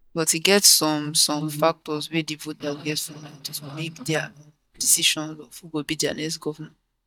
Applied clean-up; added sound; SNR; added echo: neural mask model DeepFilterNet 3.